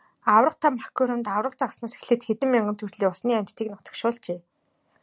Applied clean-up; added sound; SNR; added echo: none; none; none; none.